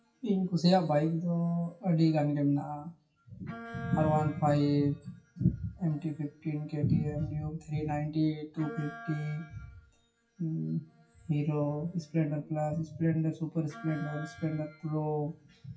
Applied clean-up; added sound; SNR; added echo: classical method WPE with log-MMSE.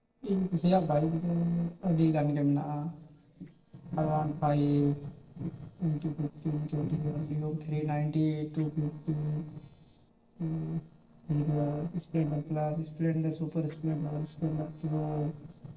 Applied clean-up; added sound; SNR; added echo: neural separator model SepFormer DNS4.